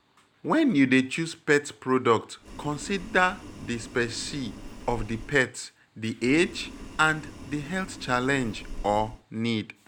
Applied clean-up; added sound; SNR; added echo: none; Boiling; 13 dB; none.